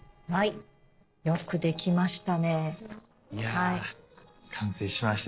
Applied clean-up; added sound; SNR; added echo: neural separator model SepFormer DNS4.